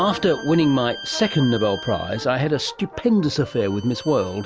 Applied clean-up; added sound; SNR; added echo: none; Bowed string instrument; 17 dB; none.